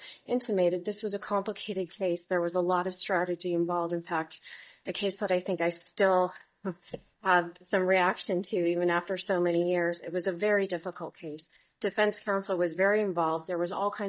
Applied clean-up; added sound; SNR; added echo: neural mask model DeepFilterNet 3.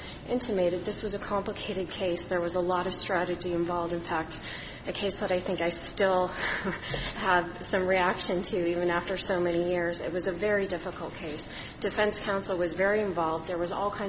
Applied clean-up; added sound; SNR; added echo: none; none; none; none.